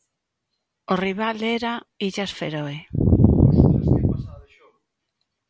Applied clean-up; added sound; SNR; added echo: none; none; none; none.